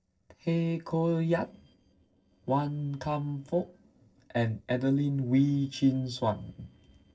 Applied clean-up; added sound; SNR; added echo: neural separator model SepFormer DNS4.